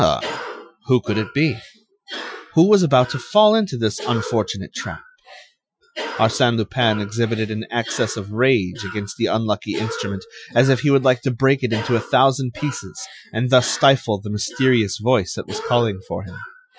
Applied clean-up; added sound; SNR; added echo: classical method Wiener filter.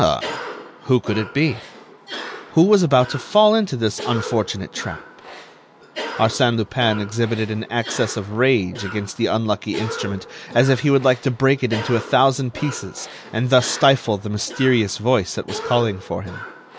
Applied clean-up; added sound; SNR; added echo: none; Cough; 14 dB; none.